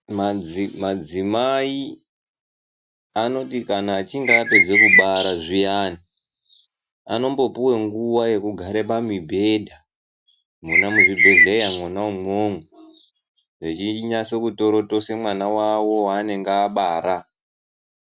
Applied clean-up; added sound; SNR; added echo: none; Bird; -4 dB; none.